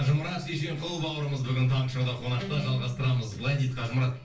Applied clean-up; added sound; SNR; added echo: neural separator model SepFormer DNS4.